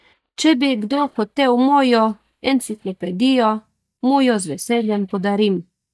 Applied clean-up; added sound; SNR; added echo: neural mask model DeepFilterNet 3.